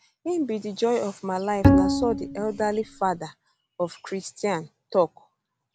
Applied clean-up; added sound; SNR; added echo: none; Bowed string instrument; -5 dB; none.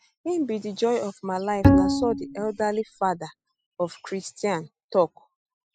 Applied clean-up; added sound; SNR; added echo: classical method spectral subtraction.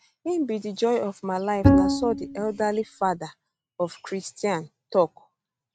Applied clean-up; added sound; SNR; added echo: neural mask model RNNoise.